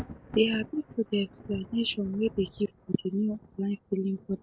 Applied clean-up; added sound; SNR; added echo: none; Thunder; 17 dB; none.